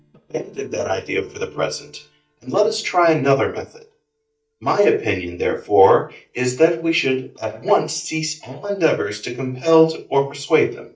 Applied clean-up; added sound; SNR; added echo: neural mask model DeepFilterNet 3.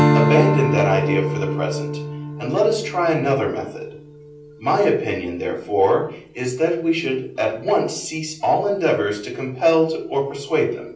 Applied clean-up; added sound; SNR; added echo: none; Strum; 5 dB; reverberation time 0.6 s.